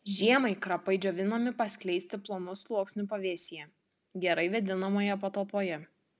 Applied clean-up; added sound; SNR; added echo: none; none; none; none.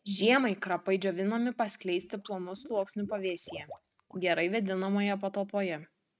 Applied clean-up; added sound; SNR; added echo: neural mask model RNNoise.